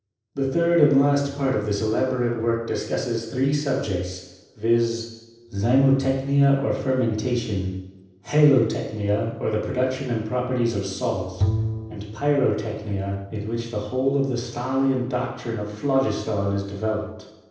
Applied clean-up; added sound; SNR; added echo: neural separator model SepFormer DNS4.